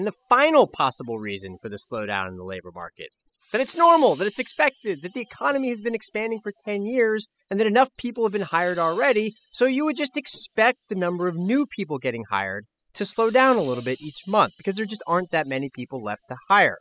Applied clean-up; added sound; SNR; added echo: classical method spectral subtraction.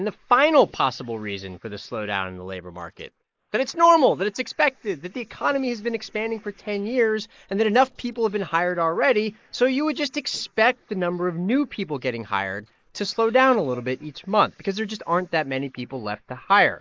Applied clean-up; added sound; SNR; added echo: neural mask model Resemble Enhance denoiser.